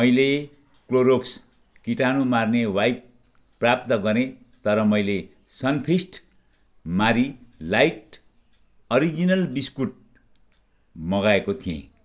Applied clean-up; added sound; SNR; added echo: none; none; none; none.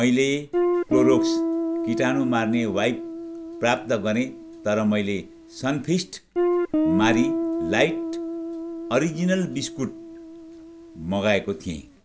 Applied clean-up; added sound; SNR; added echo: none; Guitar; 2 dB; none.